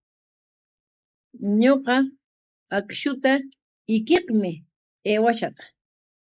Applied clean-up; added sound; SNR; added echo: neural mask model Resemble Enhance denoiser.